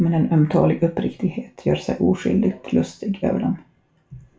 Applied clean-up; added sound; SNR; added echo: none; none; none; reverberation time 0.3 s.